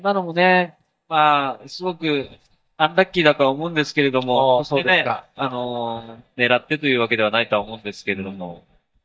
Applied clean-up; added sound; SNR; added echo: neural mask model DeepFilterNet 3.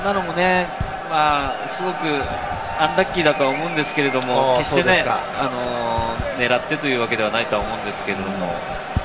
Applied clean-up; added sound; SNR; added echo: none; Writing; 14 dB; reverberation time 1.7 s.